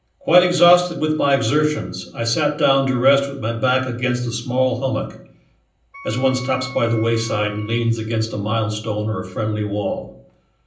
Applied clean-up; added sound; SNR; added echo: none; Wind instrument, woodwind instrument; 18 dB; reverberation time 0.6 s.